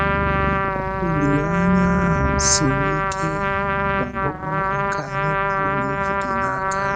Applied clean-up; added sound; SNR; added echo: neural mask model RNNoise.